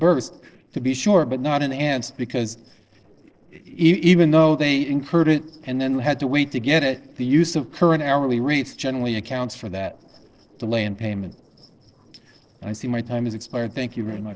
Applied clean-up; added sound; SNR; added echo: neural separator model SepFormer DNS4.